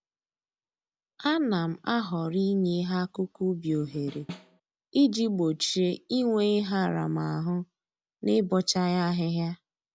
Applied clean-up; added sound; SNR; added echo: none; Snare drum; 17 dB; none.